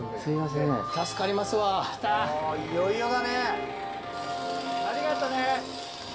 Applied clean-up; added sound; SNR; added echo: none; Bowed string instrument; 13 dB; reverberation time 0.7 s.